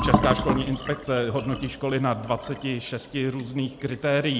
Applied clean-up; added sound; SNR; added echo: none; Fill (with liquid); 4 dB; none.